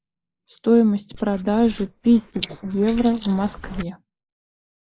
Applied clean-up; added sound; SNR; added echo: neural mask model Resemble Enhance denoiser.